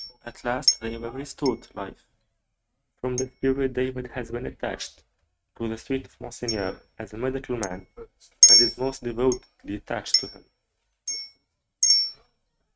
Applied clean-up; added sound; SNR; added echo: neural mask model RNNoise.